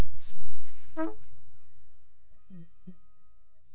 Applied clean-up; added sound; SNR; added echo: neural mask model DeepFilterNet 3.